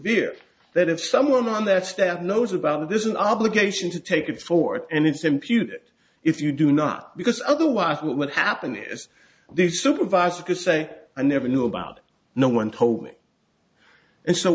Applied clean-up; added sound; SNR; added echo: none; none; none; none.